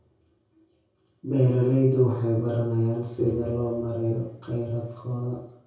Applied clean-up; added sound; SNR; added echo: none; none; none; reverberation time 0.6 s.